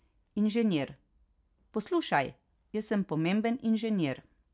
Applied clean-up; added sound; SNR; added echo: none; none; none; none.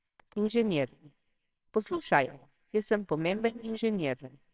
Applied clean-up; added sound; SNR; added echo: neural separator model SepFormer WHAMR!.